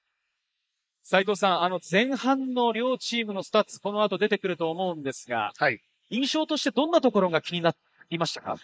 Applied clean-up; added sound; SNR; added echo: neural mask model Resemble Enhance denoiser.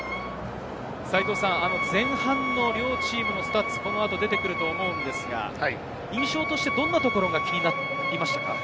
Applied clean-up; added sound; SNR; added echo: none; Wind instrument, woodwind instrument; 2 dB; none.